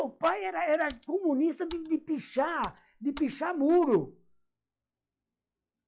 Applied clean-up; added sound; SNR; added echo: classical method log-MMSE.